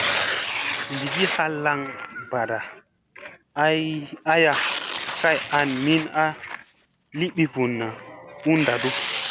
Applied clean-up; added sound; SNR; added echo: none; Tearing; 4 dB; none.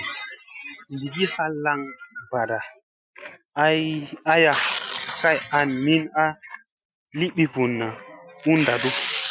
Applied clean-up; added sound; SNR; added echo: classical method Wiener filter.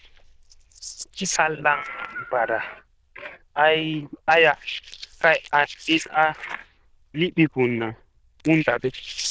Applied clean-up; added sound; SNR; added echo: neural diffusion model UNIVERSE++.